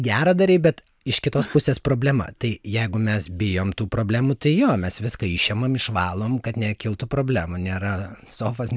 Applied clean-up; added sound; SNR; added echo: none; none; none; none.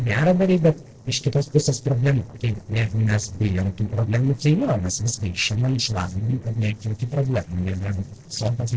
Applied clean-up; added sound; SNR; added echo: neural separator model SepFormer DNS4.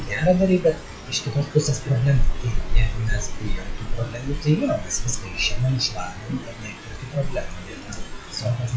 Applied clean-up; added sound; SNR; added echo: classical method WPE with log-MMSE.